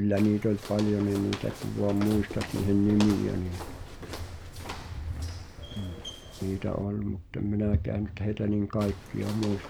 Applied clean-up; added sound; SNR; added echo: none; Walk, footsteps; 13 dB; none.